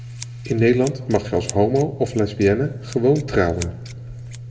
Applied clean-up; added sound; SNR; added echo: none; Scissors; 13 dB; reverberation time 1.1 s.